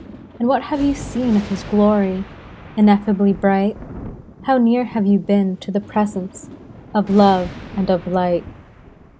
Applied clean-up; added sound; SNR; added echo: none; Thunder; 17 dB; none.